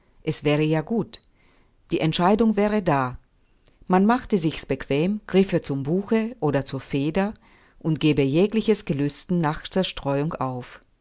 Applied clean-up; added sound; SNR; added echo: none; none; none; none.